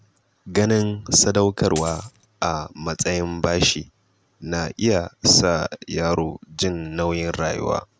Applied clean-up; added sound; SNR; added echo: none; Coin (dropping); 13 dB; none.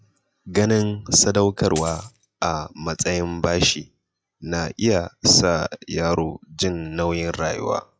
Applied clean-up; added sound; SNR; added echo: classical method log-MMSE.